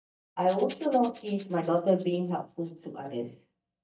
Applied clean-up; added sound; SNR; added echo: neural mask model DeepFilterNet 3.